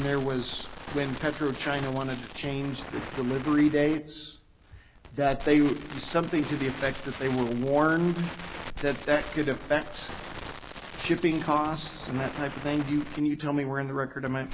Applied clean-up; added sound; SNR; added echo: none; Crackle; 12 dB; none.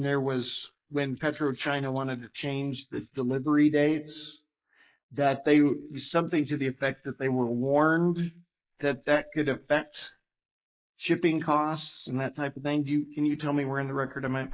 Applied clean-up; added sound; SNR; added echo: neural mask model Resemble Enhance denoiser.